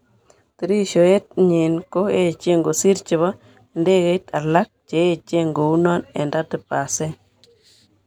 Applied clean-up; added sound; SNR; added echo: none; none; none; none.